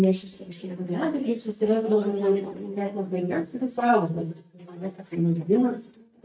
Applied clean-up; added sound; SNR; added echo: neural mask model DeepFilterNet 3.